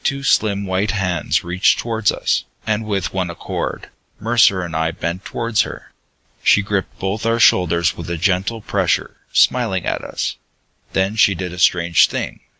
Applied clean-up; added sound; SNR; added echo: none; none; none; none.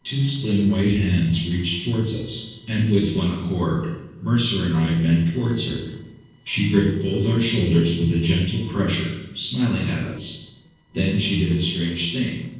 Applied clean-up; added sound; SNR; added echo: neural separator model SepFormer DNS4.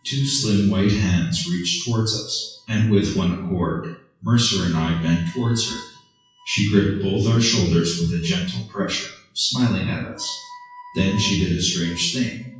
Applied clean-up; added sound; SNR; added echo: classical method WPE with log-MMSE.